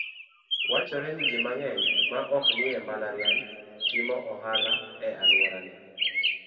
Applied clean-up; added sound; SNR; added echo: none; Chirp, tweet; -5 dB; reverberation time 2.2 s.